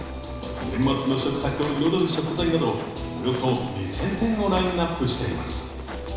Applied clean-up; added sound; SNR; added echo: none; Walk, footsteps; 16 dB; reverberation time 1.0 s.